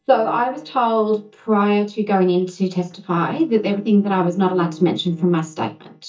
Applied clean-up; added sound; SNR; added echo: neural mask model DeepFilterNet 3.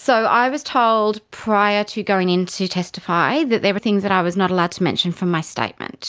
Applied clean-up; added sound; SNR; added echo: none; none; none; none.